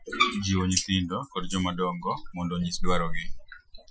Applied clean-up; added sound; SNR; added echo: classical method Wiener filter.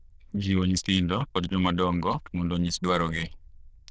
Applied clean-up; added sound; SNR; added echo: neural diffusion model UNIVERSE++.